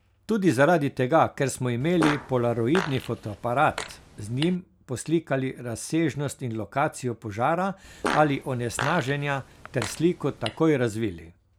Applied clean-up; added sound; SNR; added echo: none; Fart; 9 dB; none.